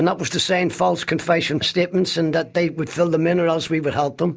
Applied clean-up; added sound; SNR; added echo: none; none; none; none.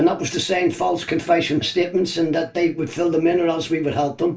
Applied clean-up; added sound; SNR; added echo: none; none; none; reverberation time 0.2 s.